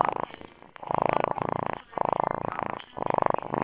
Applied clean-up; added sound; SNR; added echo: neural separator model SepFormer WHAMR!.